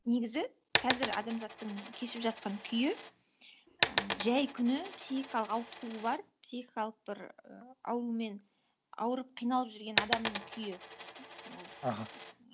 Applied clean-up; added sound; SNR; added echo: none; Coin (dropping); -2 dB; none.